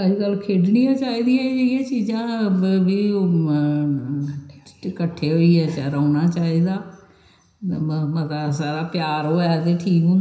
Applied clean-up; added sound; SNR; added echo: none; none; none; reverberation time 0.9 s.